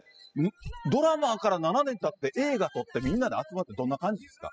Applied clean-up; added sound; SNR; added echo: classical method spectral subtraction.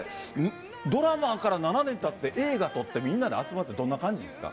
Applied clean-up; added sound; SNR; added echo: none; none; none; none.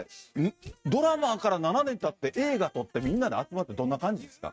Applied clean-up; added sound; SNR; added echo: neural mask model RNNoise.